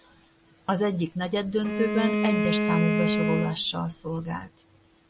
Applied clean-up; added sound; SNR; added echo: none; Bowed string instrument; -1 dB; none.